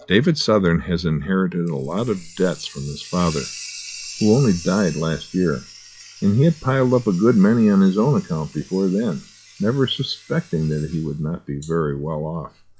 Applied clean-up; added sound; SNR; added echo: classical method log-MMSE.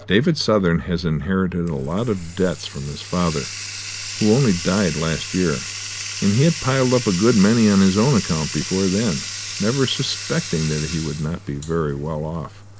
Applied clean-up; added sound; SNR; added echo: none; Bathtub (filling or washing); 11 dB; none.